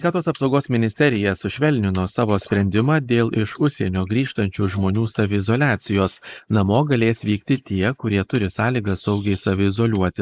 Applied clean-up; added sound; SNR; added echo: neural mask model Resemble Enhance denoiser.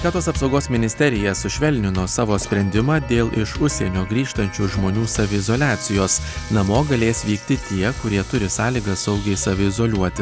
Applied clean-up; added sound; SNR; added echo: none; Toilet flush + Clock; 16 dB; none.